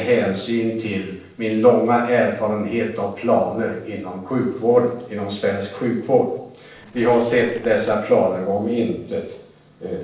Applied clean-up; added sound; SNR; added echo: neural separator model SepFormer DNS4.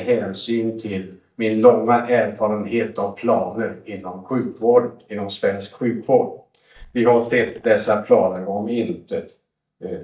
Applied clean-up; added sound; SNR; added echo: neural mask model DeepFilterNet 3.